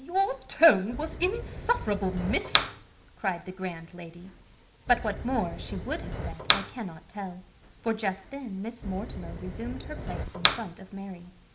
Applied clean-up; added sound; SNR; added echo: none; Fire; 4 dB; reverberation time 0.6 s.